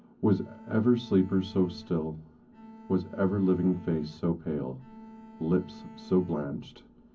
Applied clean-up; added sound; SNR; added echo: none; Bowed string instrument; 18 dB; reverberation time 0.4 s.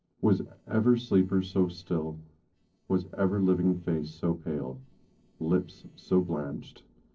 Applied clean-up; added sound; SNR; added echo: neural separator model SepFormer DNS4.